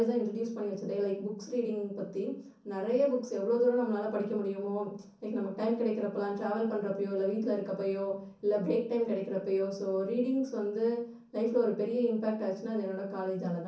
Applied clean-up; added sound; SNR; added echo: none; none; none; reverberation time 0.6 s.